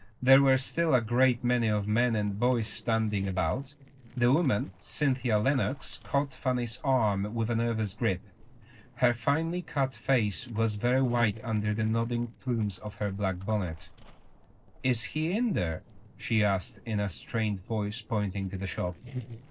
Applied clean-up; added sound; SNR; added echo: neural separator model SepFormer DNS4.